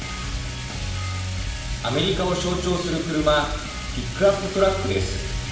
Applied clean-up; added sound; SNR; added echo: none; Bathtub (filling or washing); 14 dB; reverberation time 1.0 s.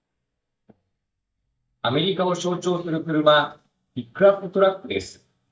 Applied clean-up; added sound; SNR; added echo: neural mask model DeepFilterNet 3.